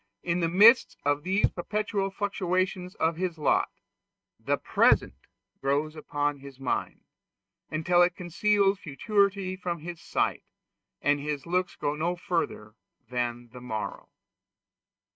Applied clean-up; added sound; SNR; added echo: neural mask model RNNoise.